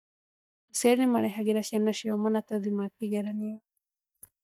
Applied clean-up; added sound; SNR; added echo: neural mask model DeepFilterNet 3.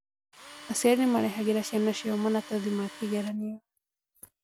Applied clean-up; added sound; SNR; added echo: none; Tools; 17 dB; none.